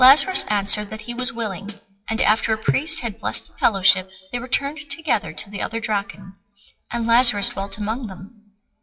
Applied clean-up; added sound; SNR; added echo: classical method WPE with log-MMSE.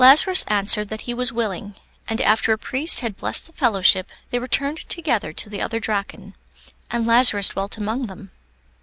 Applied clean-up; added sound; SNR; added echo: none; none; none; none.